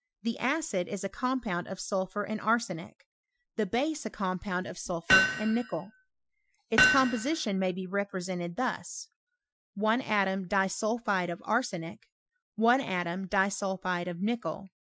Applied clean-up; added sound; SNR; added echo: classical method Wiener filter.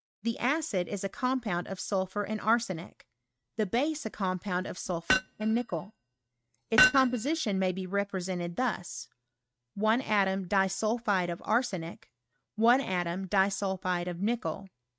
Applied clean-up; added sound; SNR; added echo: neural mask model RNNoise.